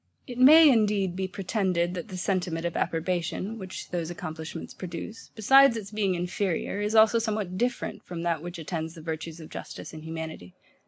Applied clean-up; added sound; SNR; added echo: none; none; none; none.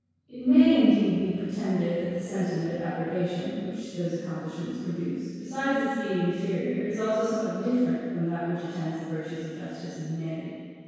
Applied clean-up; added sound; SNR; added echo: none; none; none; reverberation time 2.0 s.